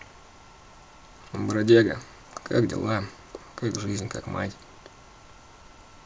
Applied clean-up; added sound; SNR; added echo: none; none; none; none.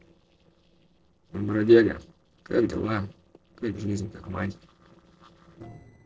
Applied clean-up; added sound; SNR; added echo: neural separator model SepFormer DNS4.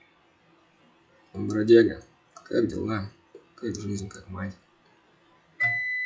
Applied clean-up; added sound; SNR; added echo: classical method WPE with log-MMSE.